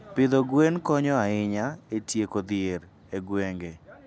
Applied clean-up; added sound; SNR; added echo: none; none; none; none.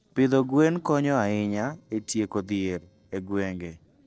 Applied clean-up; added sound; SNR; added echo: neural separator model SepFormer DNS4.